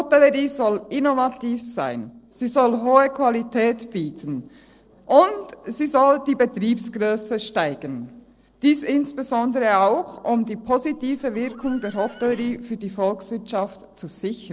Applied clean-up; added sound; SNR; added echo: neural separator model SepFormer DNS4.